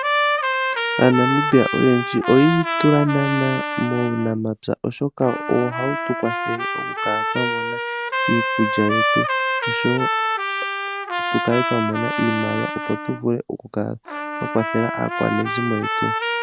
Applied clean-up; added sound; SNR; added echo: none; Trumpet; 2 dB; none.